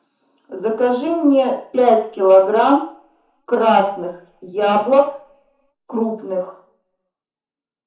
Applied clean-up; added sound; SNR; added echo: none; none; none; reverberation time 0.6 s.